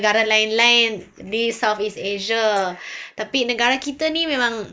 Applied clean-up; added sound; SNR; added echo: neural mask model Resemble Enhance denoiser.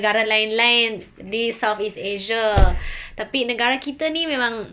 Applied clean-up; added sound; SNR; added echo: none; Slam / Car; -1 dB; none.